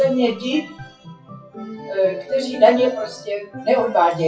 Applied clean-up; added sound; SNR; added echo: classical method WPE with log-MMSE.